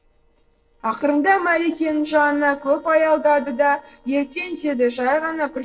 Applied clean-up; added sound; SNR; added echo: neural separator model SepFormer DNS4.